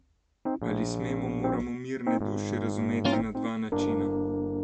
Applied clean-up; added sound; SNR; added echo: none; Piano + Guitar; -4 dB; none.